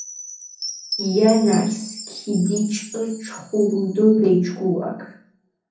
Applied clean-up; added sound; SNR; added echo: none; Chime; 14 dB; reverberation time 0.6 s.